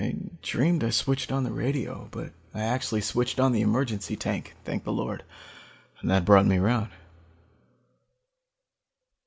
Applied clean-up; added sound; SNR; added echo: none; none; none; none.